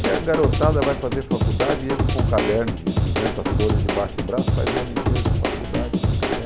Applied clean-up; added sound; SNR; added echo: none; Drum / Drum kit; -4 dB; none.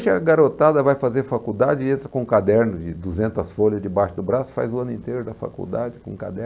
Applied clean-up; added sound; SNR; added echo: none; none; none; none.